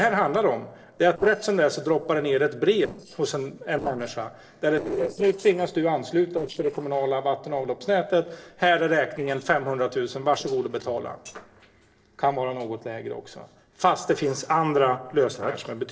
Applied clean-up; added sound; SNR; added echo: neural separator model SepFormer DNS4.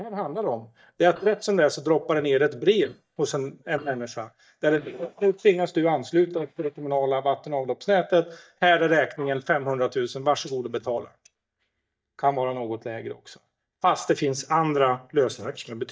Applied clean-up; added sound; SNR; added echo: neural mask model DeepFilterNet 3.